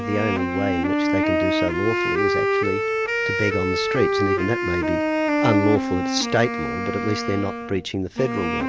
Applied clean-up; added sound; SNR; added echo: none; Wind instrument, woodwind instrument; -2 dB; none.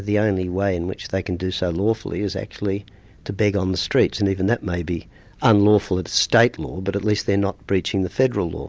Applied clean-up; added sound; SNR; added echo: none; none; none; none.